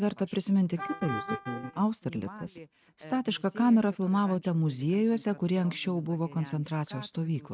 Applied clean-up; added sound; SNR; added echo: neural mask model RNNoise.